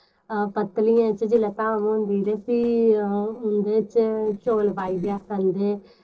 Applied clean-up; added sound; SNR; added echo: neural separator model SepFormer DNS4.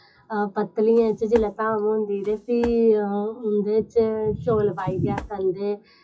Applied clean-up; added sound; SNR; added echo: classical method WPE with log-MMSE.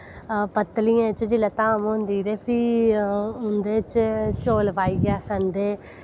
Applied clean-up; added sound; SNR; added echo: none; none; none; none.